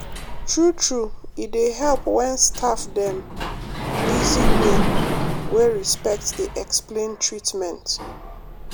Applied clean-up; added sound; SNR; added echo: none; Sliding door + Dog; 1 dB; none.